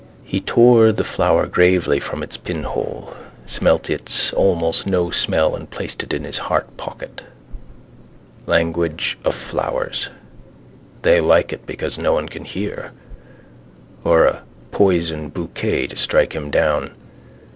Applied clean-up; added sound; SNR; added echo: none; none; none; none.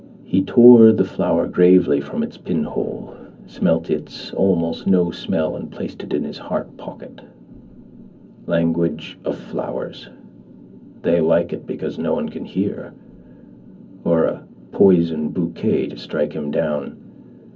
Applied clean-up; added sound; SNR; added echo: none; none; none; reverberation time 0.4 s.